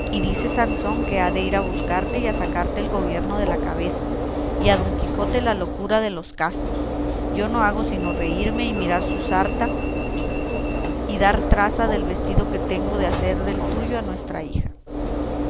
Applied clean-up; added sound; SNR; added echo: none; Alarm / Engine / Train; 0 dB; none.